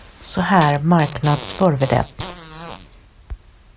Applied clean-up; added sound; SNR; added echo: none; Fart; 15 dB; none.